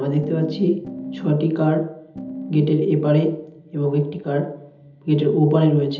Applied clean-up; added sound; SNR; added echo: none; Piano; 10 dB; reverberation time 1.2 s.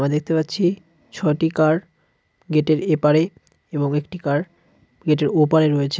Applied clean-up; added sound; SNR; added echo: none; none; none; none.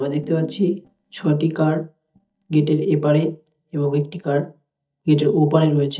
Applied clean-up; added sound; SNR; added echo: neural mask model DeepFilterNet 3.